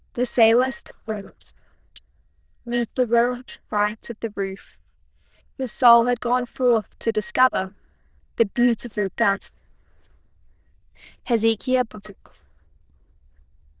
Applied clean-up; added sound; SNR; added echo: neural diffusion model UNIVERSE++.